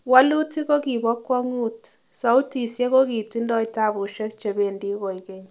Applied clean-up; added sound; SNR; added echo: none; none; none; none.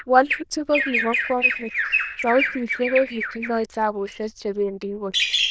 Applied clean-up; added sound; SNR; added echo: neural diffusion model UNIVERSE++.